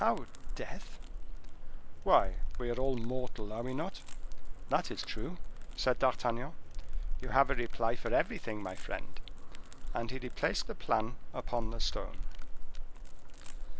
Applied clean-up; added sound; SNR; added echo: none; Crackle; -4 dB; none.